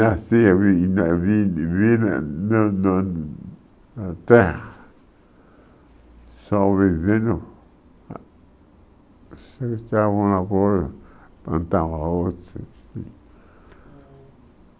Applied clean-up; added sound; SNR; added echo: none; none; none; none.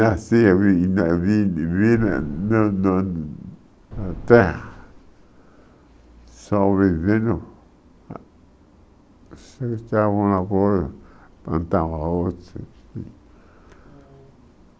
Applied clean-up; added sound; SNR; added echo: none; Boom; 16 dB; none.